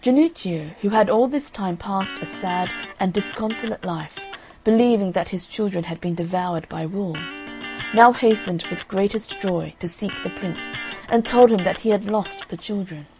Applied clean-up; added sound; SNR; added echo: none; Electric guitar; 13 dB; none.